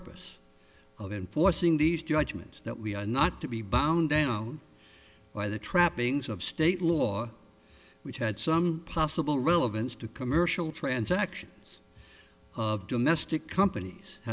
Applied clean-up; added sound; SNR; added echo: none; none; none; none.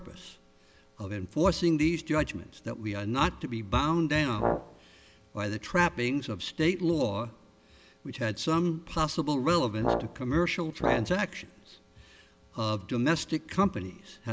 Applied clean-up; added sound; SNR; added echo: none; Brass instrument; 3 dB; none.